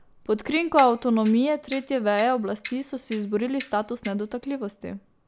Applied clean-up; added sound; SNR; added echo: none; Clock; 18 dB; none.